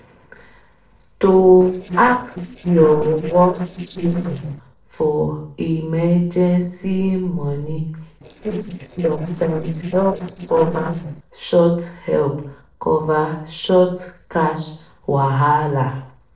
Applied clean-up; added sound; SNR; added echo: neural separator model SepFormer DNS4.